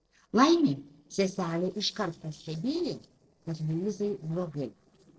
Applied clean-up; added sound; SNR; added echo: neural separator model SepFormer DNS4.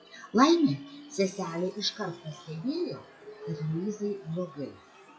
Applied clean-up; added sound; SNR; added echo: classical method WPE with log-MMSE.